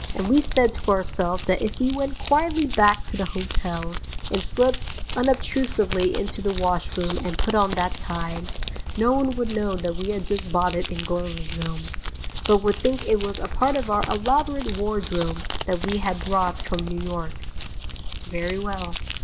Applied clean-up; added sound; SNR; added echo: none; Crumpling, crinkling; 4 dB; none.